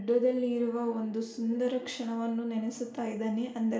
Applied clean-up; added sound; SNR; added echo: none; none; none; reverberation time 0.5 s.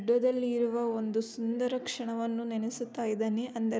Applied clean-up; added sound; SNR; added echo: none; none; none; none.